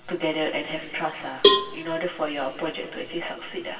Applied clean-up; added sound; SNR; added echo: none; Cowbell; -4 dB; reverberation time 2.4 s.